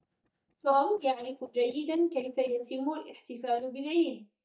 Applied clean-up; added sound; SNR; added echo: neural mask model DeepFilterNet 3.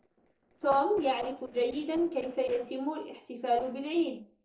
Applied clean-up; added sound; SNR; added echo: neural separator model SepFormer DNS4.